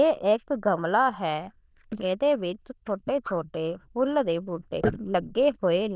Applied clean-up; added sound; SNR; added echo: neural diffusion model UNIVERSE++.